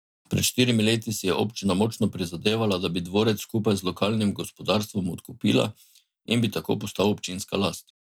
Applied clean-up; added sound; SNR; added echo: none; none; none; none.